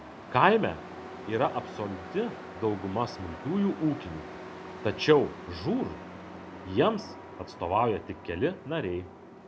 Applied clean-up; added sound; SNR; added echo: none; Truck; 13 dB; none.